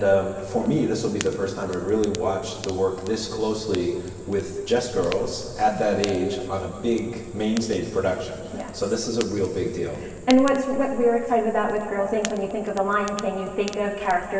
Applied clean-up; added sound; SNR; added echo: none; Fire; 17 dB; reverberation time 2.3 s.